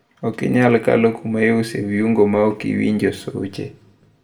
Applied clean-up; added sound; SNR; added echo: none; none; none; reverberation time 0.4 s.